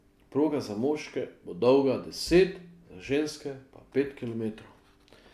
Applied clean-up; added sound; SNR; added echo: none; none; none; none.